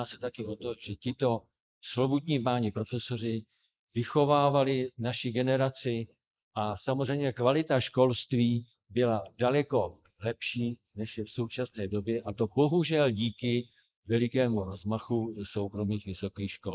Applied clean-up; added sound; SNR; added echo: neural mask model Resemble Enhance denoiser.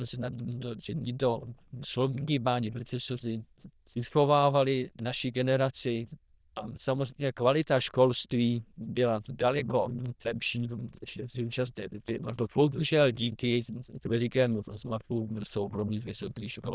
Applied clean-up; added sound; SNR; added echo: neural diffusion model UNIVERSE++.